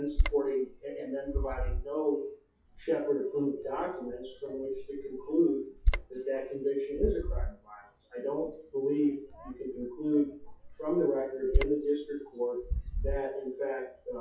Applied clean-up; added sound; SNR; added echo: classical method WPE with log-MMSE.